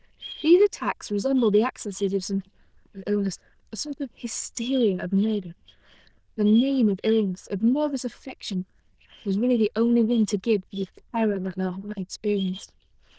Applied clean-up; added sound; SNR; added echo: neural diffusion model UNIVERSE++.